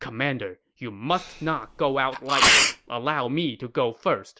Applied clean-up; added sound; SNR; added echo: none; Sneeze; -4 dB; none.